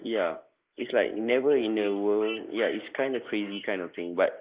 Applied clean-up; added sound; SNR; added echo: neural mask model Resemble Enhance denoiser.